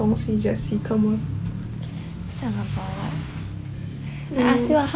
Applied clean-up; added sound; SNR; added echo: none; none; none; none.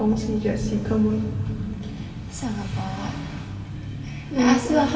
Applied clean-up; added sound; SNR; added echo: none; Tabla; 17 dB; reverberation time 2.5 s.